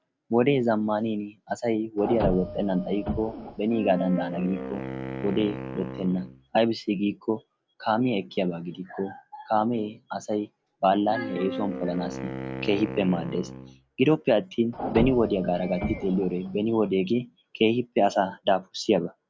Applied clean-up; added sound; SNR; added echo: none; Wind instrument, woodwind instrument + Printer; 8 dB; none.